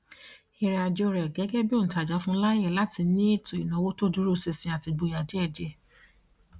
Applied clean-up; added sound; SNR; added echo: none; none; none; none.